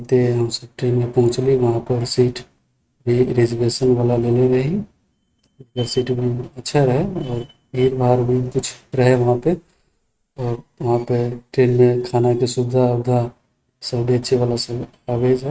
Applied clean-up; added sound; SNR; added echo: neural mask model RNNoise.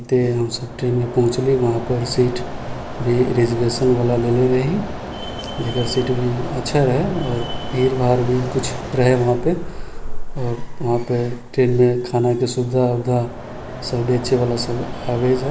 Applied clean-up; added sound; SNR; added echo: none; Mechanisms; 8 dB; none.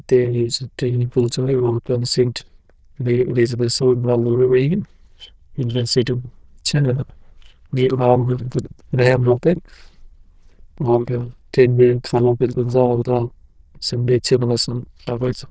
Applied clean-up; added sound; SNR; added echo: neural diffusion model UNIVERSE++.